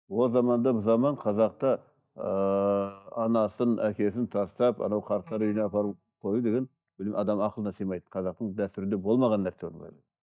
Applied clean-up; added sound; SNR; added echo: neural mask model DeepFilterNet 3.